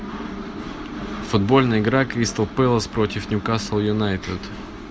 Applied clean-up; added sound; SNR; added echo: none; none; none; none.